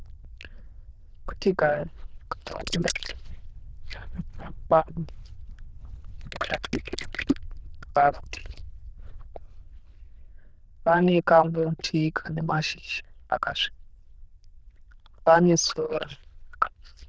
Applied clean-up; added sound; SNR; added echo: neural diffusion model UNIVERSE++.